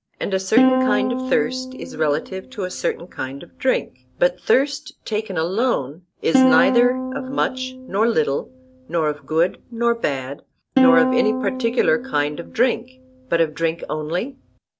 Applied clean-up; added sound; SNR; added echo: none; Plucked string instrument; 2 dB; none.